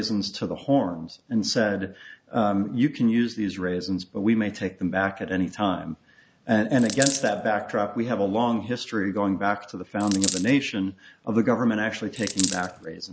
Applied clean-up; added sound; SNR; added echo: none; Coin (dropping); 6 dB; none.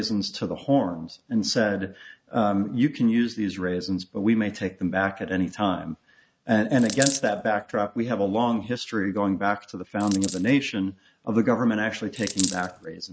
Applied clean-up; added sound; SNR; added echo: neural mask model RNNoise.